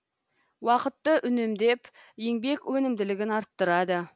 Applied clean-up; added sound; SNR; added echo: none; none; none; none.